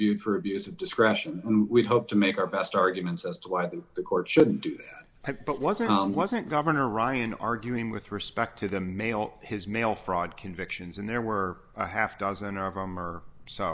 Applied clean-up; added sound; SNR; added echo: none; none; none; none.